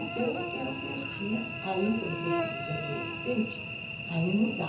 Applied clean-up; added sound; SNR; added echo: none; Cricket / Buzz; 3 dB; reverberation time 1.2 s.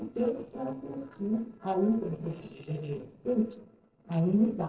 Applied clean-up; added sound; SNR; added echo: neural separator model SepFormer DNS4.